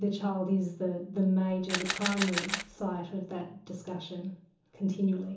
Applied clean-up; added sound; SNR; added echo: none; Camera; 3 dB; reverberation time 1.2 s.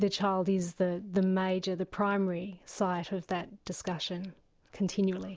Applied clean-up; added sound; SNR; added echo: none; none; none; none.